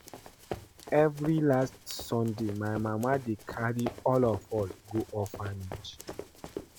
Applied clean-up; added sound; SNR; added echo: none; Run; 13 dB; none.